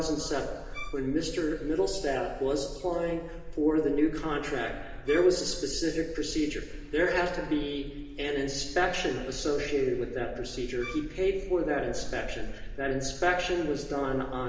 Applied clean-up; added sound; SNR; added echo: none; Bowed string instrument; 16 dB; reverberation time 1.3 s.